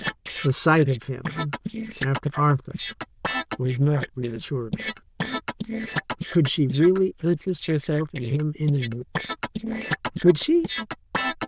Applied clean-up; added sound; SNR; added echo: neural diffusion model UNIVERSE++.